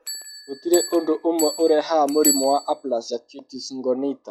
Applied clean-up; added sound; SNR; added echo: classical method log-MMSE.